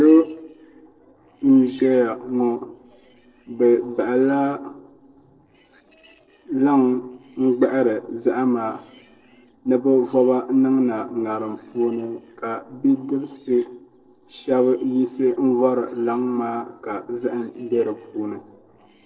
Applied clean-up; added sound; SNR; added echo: neural separator model SepFormer DNS4.